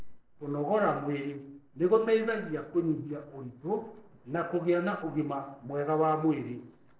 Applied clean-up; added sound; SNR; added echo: neural separator model SepFormer DNS4.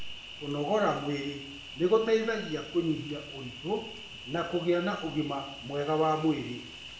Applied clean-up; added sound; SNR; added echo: none; Cricket; 14 dB; reverberation time 0.7 s.